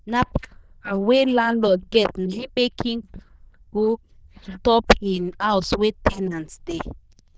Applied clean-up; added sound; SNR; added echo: neural diffusion model UNIVERSE++.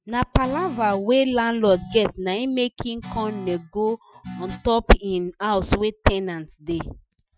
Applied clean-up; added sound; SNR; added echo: classical method Wiener filter.